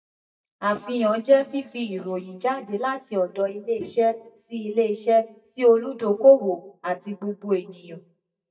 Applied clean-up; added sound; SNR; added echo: neural mask model DeepFilterNet 3.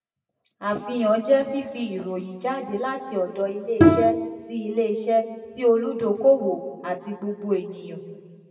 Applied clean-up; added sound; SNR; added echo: none; Bowed string instrument; -1 dB; reverberation time 1.6 s.